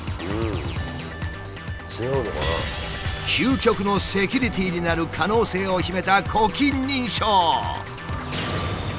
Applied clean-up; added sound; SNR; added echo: none; Water tap, faucet / Water + Bird / Fowl; 16 dB; none.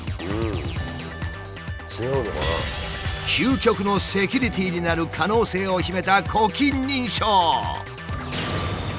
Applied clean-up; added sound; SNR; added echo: none; none; none; none.